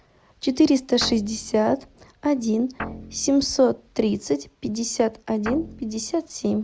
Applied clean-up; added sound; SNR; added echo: none; Guitar; 13 dB; none.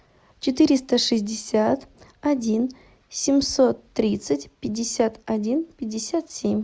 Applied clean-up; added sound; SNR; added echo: none; none; none; none.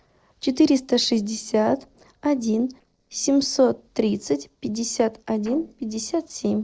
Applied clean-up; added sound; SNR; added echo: neural separator model SepFormer DNS4.